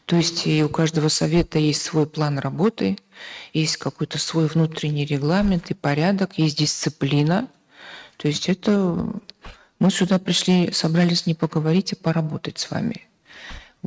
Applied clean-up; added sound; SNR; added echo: neural mask model RNNoise.